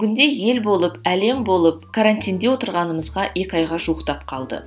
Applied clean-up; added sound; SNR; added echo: none; none; none; none.